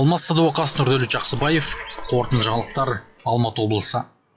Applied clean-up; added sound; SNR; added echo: classical method log-MMSE.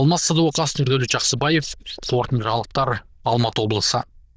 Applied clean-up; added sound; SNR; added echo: neural diffusion model UNIVERSE++.